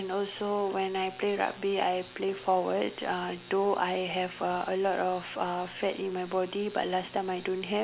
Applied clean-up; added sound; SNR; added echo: none; none; none; none.